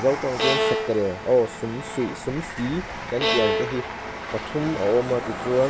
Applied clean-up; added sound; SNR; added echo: none; Train + Bowed string instrument; 3 dB; none.